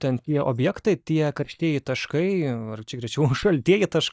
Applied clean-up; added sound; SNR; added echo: neural mask model DeepFilterNet 3.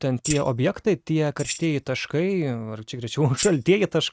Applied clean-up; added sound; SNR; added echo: neural mask model RNNoise.